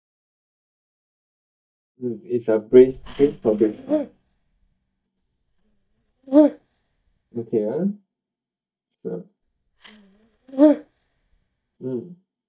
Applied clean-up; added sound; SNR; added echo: neural mask model DeepFilterNet 3.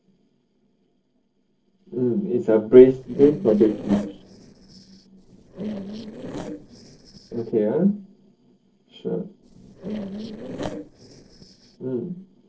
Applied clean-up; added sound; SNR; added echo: neural separator model SepFormer DNS4.